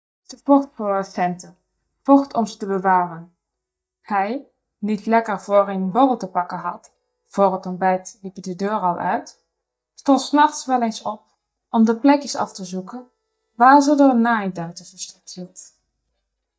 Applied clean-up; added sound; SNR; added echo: neural mask model DeepFilterNet 3.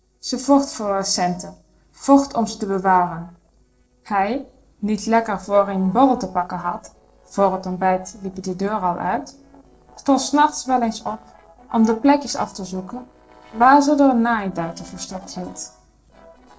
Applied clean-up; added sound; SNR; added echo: neural separator model SepFormer DNS4.